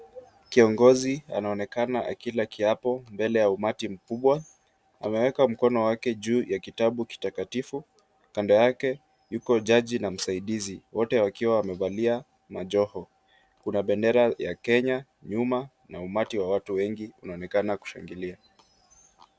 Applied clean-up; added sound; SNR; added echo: none; none; none; none.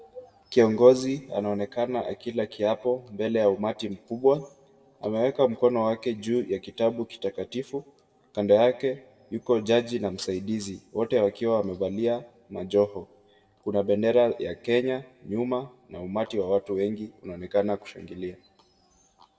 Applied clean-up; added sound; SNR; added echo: none; none; none; reverberation time 0.6 s.